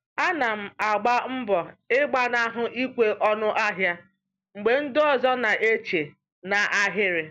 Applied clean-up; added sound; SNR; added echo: none; none; none; none.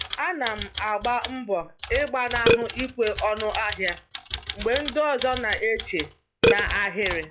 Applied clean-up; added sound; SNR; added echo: classical method log-MMSE.